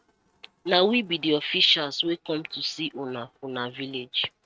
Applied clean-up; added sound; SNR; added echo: neural mask model RNNoise.